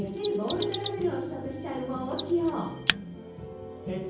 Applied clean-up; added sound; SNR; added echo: none; Mechanisms; 5 dB; reverberation time 0.9 s.